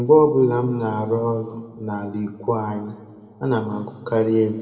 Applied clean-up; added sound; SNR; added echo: none; none; none; reverberation time 1.7 s.